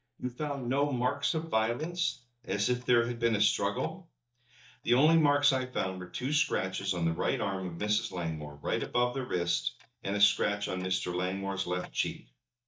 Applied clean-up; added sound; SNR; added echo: neural mask model DeepFilterNet 3.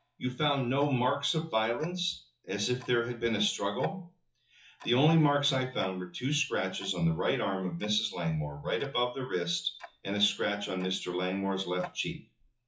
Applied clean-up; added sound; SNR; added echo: classical method WPE with log-MMSE.